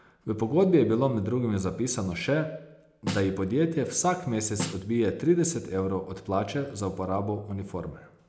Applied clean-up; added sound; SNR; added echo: none; Snare drum; 11 dB; none.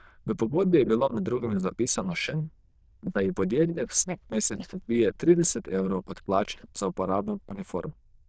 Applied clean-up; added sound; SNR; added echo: neural diffusion model UNIVERSE++.